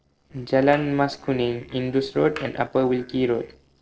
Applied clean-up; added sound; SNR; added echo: neural separator model SepFormer DNS4.